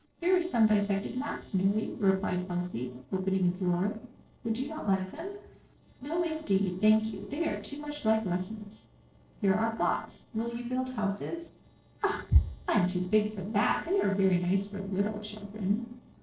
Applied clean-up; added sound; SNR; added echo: neural separator model SepFormer DNS4.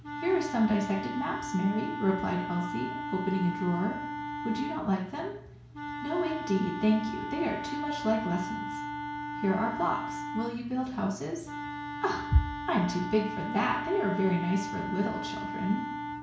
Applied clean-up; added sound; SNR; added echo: none; Wind instrument, woodwind instrument; 7 dB; reverberation time 0.6 s.